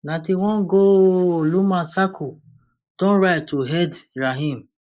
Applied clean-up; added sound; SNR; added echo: neural mask model Resemble Enhance denoiser.